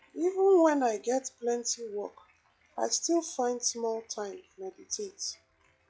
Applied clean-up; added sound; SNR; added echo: classical method log-MMSE.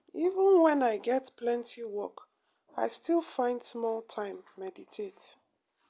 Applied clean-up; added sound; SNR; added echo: none; none; none; none.